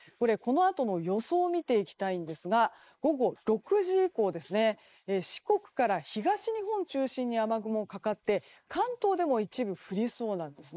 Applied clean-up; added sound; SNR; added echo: neural mask model Resemble Enhance denoiser.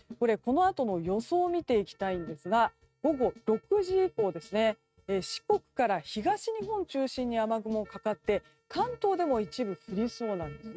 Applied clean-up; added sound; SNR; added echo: neural mask model RNNoise.